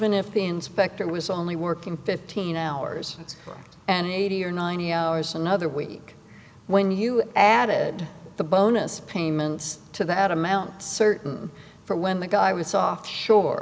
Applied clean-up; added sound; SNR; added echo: none; none; none; none.